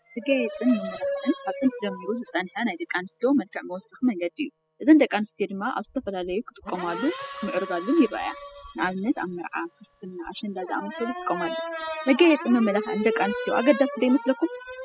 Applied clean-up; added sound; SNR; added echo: classical method spectral subtraction.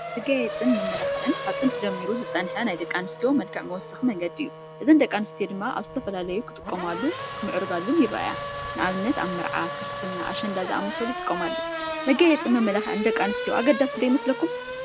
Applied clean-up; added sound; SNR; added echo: none; Race car, auto racing / Accelerating, revving, vroom; 6 dB; none.